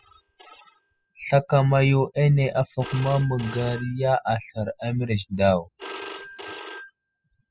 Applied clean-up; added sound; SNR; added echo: classical method spectral subtraction.